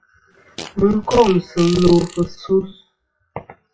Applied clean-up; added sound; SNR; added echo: classical method WPE with log-MMSE.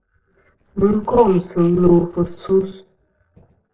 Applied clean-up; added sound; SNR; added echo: neural separator model SepFormer DNS4.